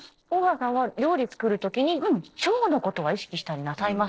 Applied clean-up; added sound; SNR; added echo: neural separator model SepFormer DNS4.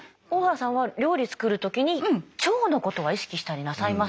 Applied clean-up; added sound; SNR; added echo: none; none; none; none.